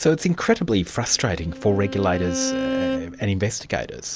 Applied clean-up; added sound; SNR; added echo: none; Bowed string instrument; 7 dB; none.